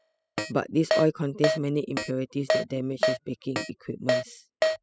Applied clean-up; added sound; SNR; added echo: classical method spectral subtraction.